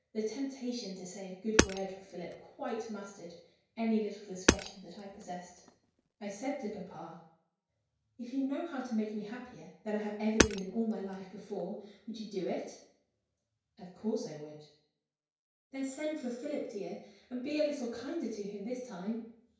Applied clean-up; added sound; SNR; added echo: none; Hammer; -2 dB; reverberation time 0.5 s.